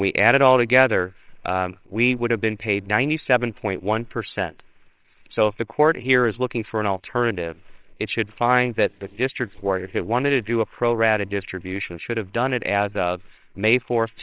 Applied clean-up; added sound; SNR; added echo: neural separator model SepFormer WHAMR!.